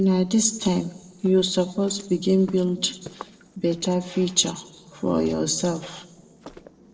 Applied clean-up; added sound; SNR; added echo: neural separator model SepFormer DNS4.